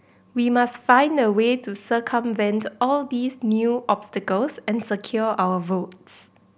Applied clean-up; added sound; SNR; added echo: none; none; none; none.